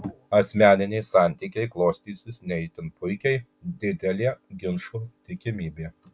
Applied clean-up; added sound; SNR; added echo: none; none; none; none.